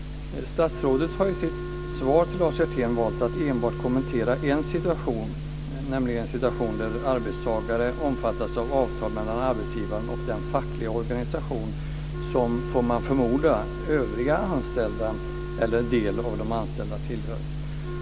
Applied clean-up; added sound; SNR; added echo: none; Wind instrument, woodwind instrument; 12 dB; none.